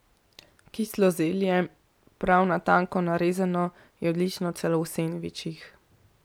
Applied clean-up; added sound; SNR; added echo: none; none; none; none.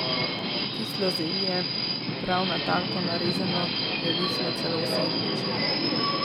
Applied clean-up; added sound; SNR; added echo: none; Subway, metro, underground; -5 dB; none.